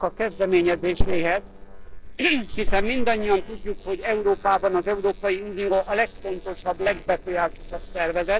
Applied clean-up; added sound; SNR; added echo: neural separator model SepFormer DNS4.